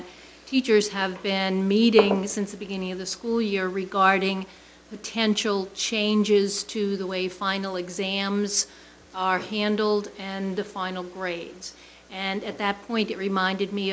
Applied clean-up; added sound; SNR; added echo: none; none; none; none.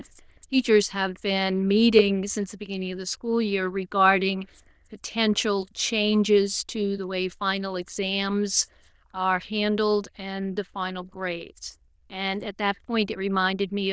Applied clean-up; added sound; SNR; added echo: neural diffusion model UNIVERSE++.